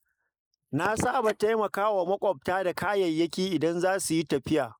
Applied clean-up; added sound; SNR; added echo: neural mask model Resemble Enhance denoiser.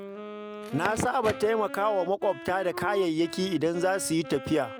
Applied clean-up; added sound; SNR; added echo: none; Crackle + Wind instrument, woodwind instrument; 12 dB; none.